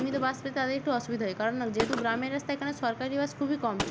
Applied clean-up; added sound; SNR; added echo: none; Gunshot, gunfire; 10 dB; none.